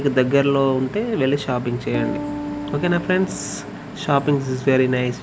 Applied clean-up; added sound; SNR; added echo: none; Piano; 11 dB; none.